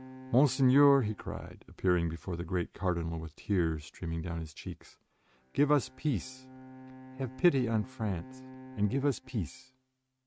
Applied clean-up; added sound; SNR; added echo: neural mask model RNNoise.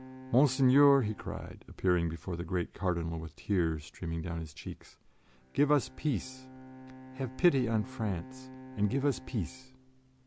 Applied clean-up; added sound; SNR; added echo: none; Bowed string instrument; 19 dB; none.